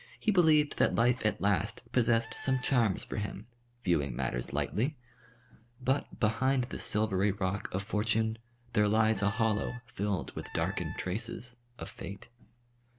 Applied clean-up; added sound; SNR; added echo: none; Wind instrument, woodwind instrument; 18 dB; none.